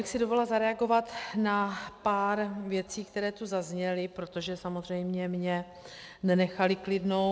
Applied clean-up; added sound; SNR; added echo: none; none; none; none.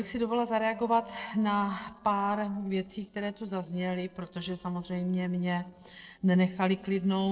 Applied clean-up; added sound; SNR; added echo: neural separator model SepFormer DNS4.